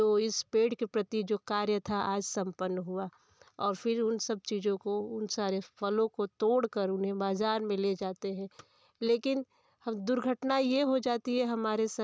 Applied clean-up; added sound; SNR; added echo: none; none; none; none.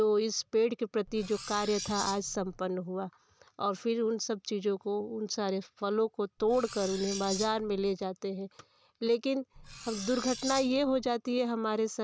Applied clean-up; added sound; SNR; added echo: none; Cutlery, silverware; 11 dB; none.